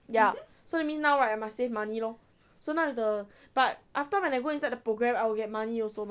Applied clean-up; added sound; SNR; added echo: none; none; none; none.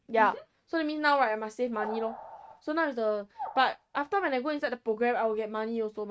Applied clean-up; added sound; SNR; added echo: neural mask model RNNoise.